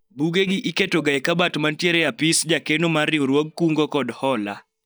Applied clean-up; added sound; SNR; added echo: neural mask model DeepFilterNet 3.